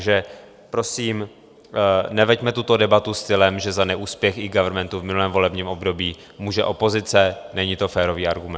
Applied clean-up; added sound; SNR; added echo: none; none; none; none.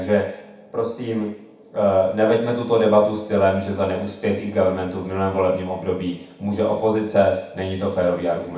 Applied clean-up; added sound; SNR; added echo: none; none; none; reverberation time 0.7 s.